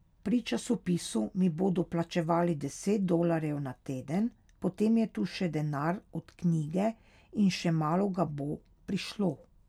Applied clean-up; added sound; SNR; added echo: none; none; none; none.